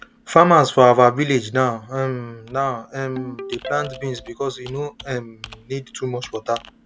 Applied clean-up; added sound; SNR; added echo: none; Ringtone + Computer keyboard; 19 dB; none.